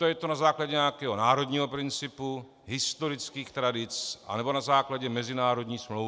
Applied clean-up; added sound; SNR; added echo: none; none; none; none.